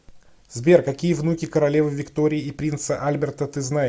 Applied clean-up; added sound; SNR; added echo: none; none; none; none.